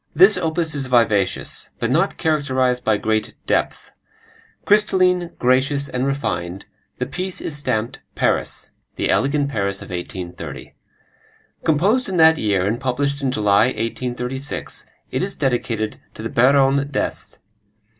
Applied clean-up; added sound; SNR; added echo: none; none; none; none.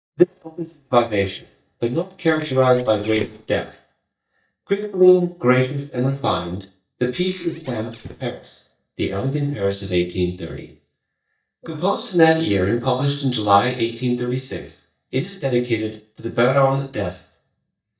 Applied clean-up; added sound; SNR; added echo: neural mask model DeepFilterNet 3.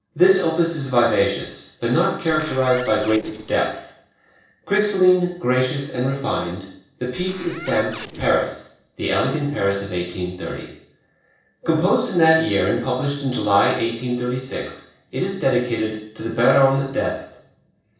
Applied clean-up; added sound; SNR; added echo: neural separator model SepFormer DNS4.